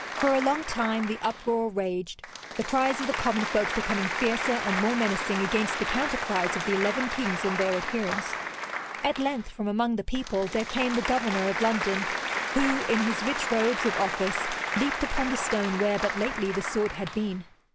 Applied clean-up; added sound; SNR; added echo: none; Applause; 4 dB; none.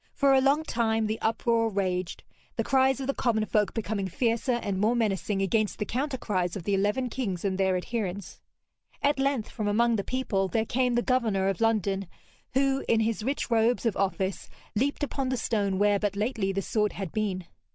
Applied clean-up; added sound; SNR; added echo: none; none; none; none.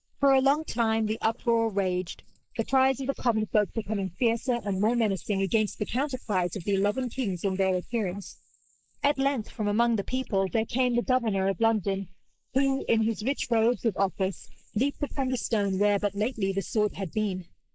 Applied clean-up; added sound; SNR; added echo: neural mask model Resemble Enhance denoiser.